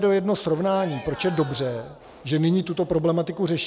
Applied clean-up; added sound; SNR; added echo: none; Cheering; 17 dB; none.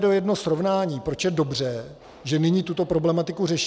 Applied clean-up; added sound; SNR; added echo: none; none; none; none.